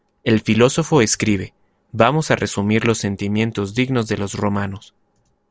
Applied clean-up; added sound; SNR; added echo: none; none; none; none.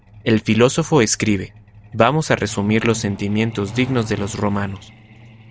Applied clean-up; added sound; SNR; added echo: none; Truck; 17 dB; none.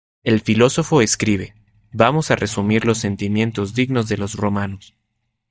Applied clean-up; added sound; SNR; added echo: neural mask model DeepFilterNet 3.